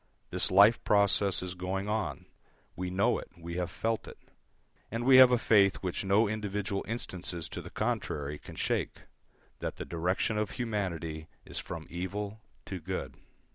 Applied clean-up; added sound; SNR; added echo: none; none; none; none.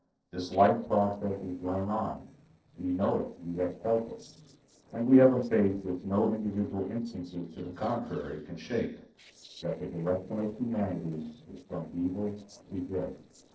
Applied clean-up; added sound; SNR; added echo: neural separator model SepFormer DNS4.